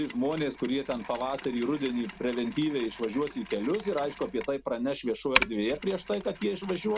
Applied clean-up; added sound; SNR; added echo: none; Mechanisms; 9 dB; none.